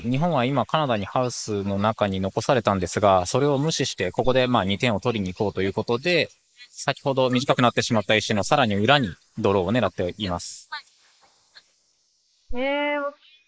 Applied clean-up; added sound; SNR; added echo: neural mask model Resemble Enhance denoiser.